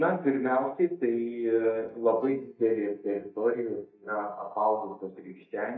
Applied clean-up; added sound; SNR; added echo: neural mask model DeepFilterNet 3.